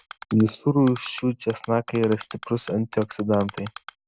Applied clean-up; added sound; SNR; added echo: none; Typing; 19 dB; none.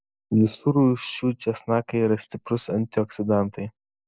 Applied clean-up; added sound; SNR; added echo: none; none; none; none.